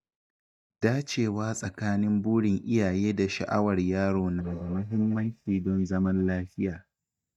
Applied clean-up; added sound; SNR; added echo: neural mask model DeepFilterNet 3.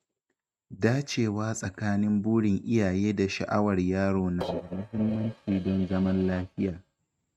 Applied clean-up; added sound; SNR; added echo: neural mask model RNNoise.